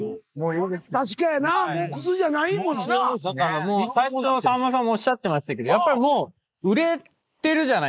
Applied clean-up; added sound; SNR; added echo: neural mask model Resemble Enhance denoiser.